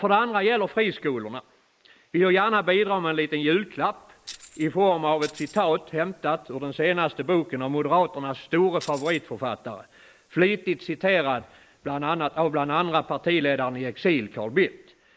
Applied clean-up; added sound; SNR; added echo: neural mask model Resemble Enhance denoiser.